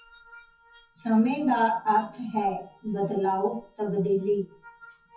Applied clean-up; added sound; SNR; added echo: classical method WPE with log-MMSE.